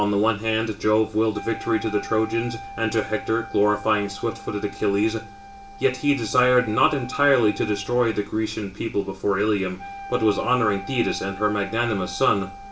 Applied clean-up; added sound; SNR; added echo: none; Wind instrument, woodwind instrument; 16 dB; reverberation time 0.3 s.